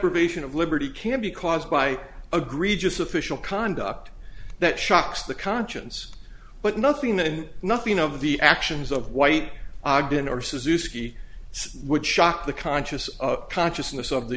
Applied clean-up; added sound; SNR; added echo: none; none; none; none.